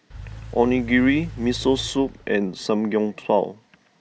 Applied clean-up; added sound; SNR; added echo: none; Engine / Car; 16 dB; none.